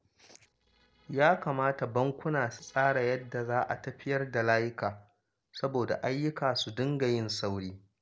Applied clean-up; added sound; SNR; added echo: neural separator model SepFormer DNS4.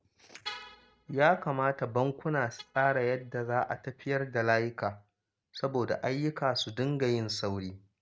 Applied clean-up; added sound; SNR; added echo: neural mask model RNNoise.